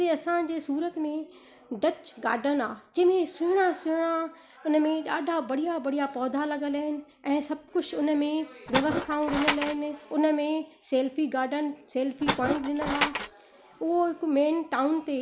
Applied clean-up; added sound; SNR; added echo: none; Tools; 2 dB; none.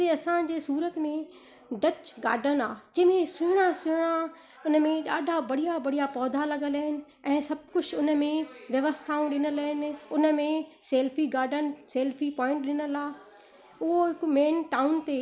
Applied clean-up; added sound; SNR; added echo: none; none; none; none.